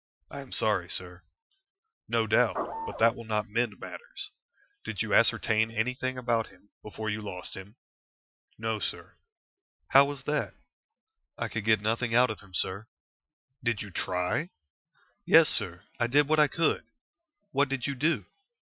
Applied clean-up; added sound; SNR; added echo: classical method Wiener filter.